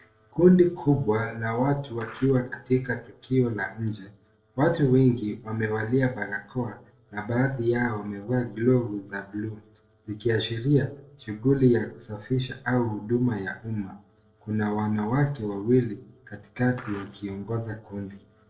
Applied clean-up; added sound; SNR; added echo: neural separator model SepFormer DNS4.